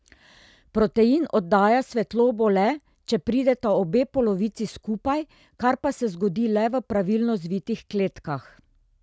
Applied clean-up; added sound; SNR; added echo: none; none; none; none.